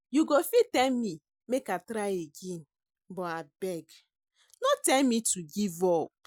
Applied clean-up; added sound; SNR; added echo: none; none; none; none.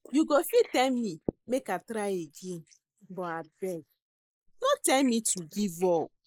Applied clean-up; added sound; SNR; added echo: neural mask model Resemble Enhance denoiser.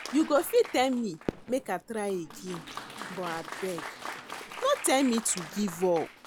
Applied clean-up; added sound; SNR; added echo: none; Fireworks + Applause; 12 dB; none.